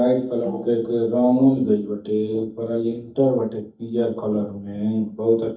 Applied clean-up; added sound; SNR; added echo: neural mask model DeepFilterNet 3.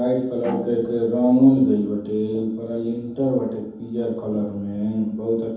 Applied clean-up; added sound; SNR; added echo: none; Bowed string instrument; 16 dB; reverberation time 0.9 s.